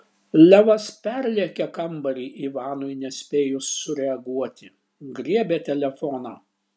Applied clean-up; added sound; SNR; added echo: none; none; none; none.